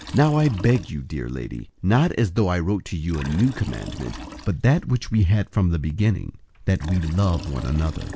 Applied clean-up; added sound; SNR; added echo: none; Liquid; 18 dB; none.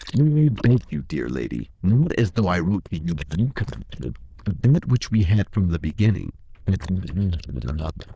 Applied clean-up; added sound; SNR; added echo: neural diffusion model UNIVERSE++.